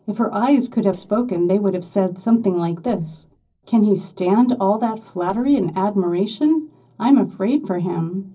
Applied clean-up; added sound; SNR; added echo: neural separator model SepFormer DNS4.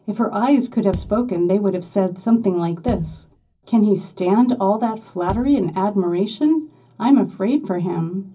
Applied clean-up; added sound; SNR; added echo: none; Bass drum; 16 dB; reverberation time 0.4 s.